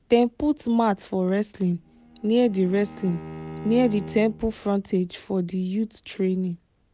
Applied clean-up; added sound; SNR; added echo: none; Bowed string instrument; 16 dB; none.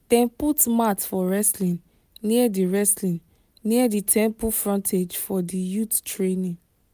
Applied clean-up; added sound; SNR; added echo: none; none; none; none.